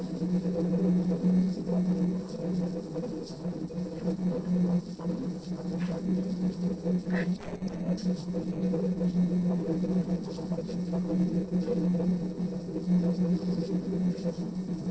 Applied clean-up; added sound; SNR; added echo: neural separator model SepFormer DNS4.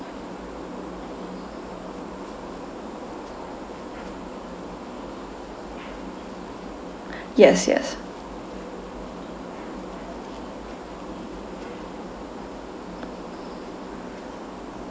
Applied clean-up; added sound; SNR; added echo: none; none; none; none.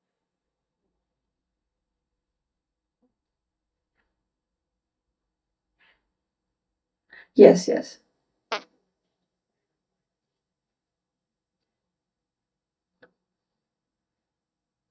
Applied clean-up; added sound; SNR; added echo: neural mask model DeepFilterNet 3.